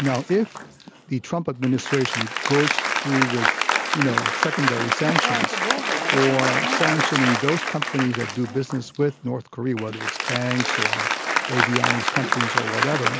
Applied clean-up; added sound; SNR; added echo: none; Applause; -1 dB; none.